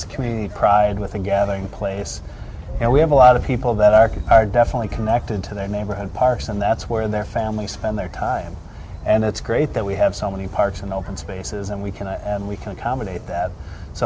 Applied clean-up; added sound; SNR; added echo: none; none; none; none.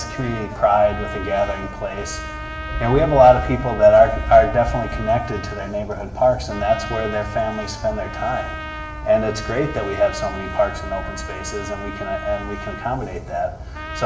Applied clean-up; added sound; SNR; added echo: none; Trumpet; 13 dB; reverberation time 0.7 s.